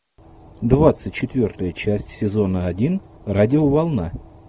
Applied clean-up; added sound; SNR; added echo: none; none; none; none.